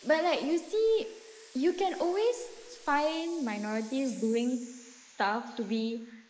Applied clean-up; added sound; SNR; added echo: neural mask model Resemble Enhance denoiser.